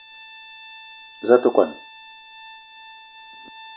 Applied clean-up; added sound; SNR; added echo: none; Bowed string instrument; 17 dB; none.